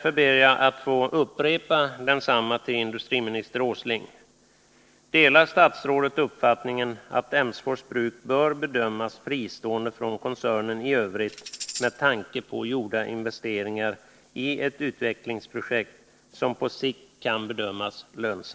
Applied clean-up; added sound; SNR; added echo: neural separator model SepFormer DNS4.